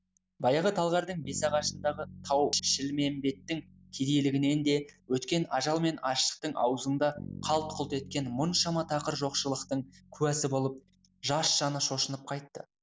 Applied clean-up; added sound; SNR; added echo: none; Bass guitar; 19 dB; none.